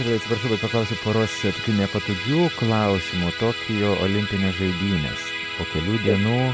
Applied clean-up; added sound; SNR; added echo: none; Musical instrument; 7 dB; none.